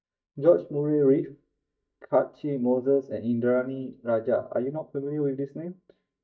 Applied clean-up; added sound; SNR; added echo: neural mask model DeepFilterNet 3.